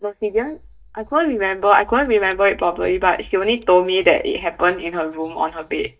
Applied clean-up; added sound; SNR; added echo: neural mask model DeepFilterNet 3.